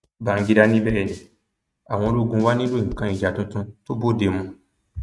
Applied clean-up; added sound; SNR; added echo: neural mask model RNNoise.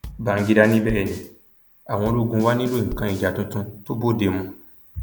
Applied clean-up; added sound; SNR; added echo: none; Bass drum / Snare drum / Drum kit; 14 dB; none.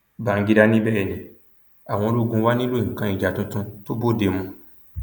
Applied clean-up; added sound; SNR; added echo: none; none; none; none.